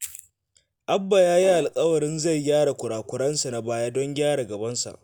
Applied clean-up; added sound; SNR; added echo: none; Fart; 14 dB; none.